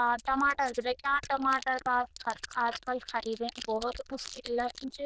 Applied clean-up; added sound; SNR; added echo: neural diffusion model UNIVERSE++.